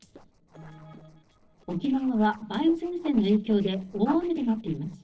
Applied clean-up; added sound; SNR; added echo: neural separator model SepFormer DNS4.